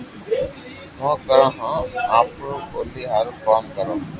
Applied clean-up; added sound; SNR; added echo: none; none; none; none.